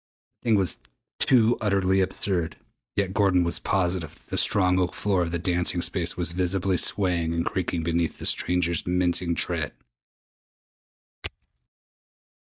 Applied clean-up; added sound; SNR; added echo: neural mask model DeepFilterNet 3.